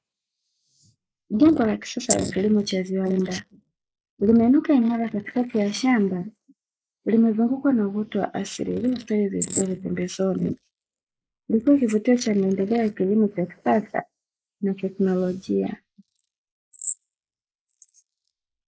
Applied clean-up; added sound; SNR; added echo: neural mask model Resemble Enhance denoiser.